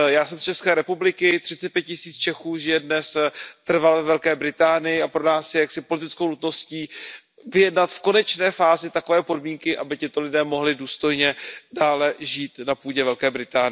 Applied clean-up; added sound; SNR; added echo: none; none; none; none.